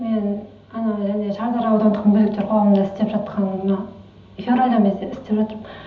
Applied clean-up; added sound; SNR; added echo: none; none; none; reverberation time 1.2 s.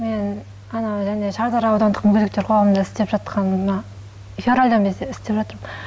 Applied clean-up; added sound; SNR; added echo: none; none; none; none.